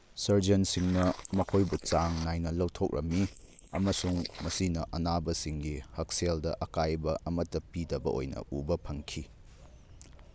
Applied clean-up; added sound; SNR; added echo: neural mask model Resemble Enhance denoiser.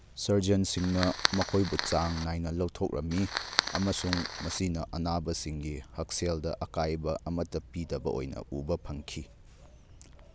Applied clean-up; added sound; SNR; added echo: none; Fire; 3 dB; none.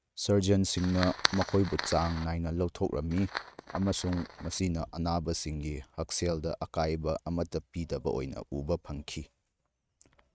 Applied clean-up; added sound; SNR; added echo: neural mask model RNNoise.